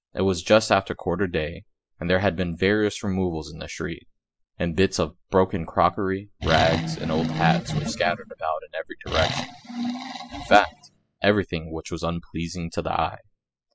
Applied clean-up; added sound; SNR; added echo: classical method spectral subtraction.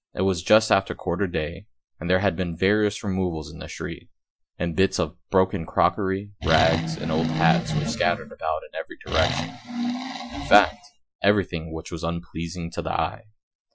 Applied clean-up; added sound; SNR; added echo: classical method Wiener filter.